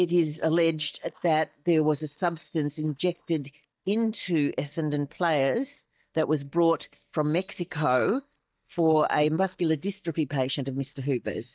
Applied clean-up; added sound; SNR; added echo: neural mask model DeepFilterNet 3.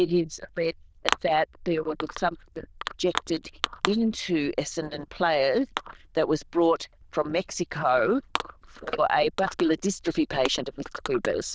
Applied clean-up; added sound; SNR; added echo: neural diffusion model UNIVERSE++.